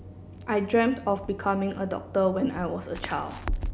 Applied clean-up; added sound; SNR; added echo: none; Crackle; 10 dB; none.